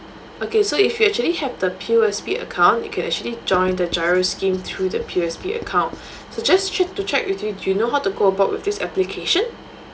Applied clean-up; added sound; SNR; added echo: none; Writing; 19 dB; none.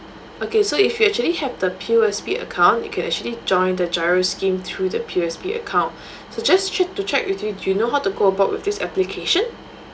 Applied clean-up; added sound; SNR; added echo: none; none; none; none.